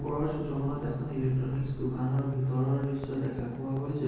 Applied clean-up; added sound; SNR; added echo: none; Rain; 14 dB; reverberation time 1.3 s.